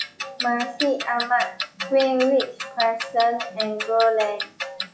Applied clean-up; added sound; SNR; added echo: classical method log-MMSE.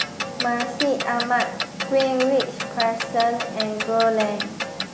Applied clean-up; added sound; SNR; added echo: none; Clock; 6 dB; none.